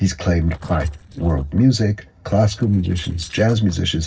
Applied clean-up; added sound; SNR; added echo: neural separator model SepFormer DNS4.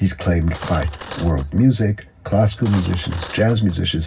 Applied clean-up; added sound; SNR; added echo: none; Cutlery, silverware; 15 dB; reverberation time 0.4 s.